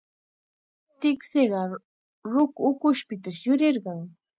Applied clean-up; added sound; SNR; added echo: none; none; none; none.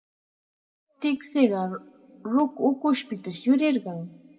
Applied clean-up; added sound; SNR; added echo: none; none; none; reverberation time 1.3 s.